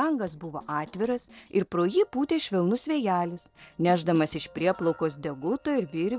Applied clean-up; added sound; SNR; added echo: neural separator model SepFormer DNS4.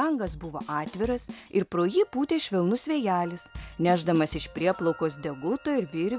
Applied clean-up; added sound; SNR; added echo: none; Bass drum / Snare drum / Drum kit; 16 dB; none.